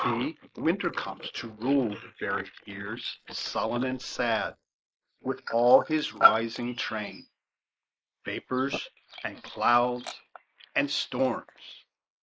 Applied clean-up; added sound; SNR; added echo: neural mask model Resemble Enhance denoiser.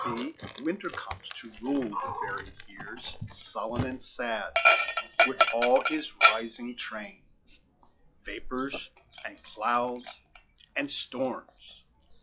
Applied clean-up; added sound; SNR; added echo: classical method log-MMSE.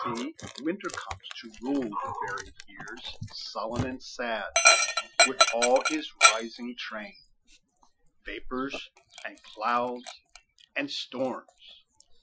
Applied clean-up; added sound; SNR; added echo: classical method Wiener filter.